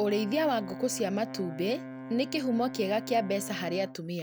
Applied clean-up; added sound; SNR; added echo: none; Brass instrument; 11 dB; none.